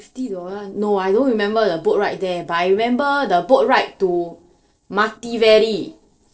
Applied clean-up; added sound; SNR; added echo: neural separator model SepFormer DNS4.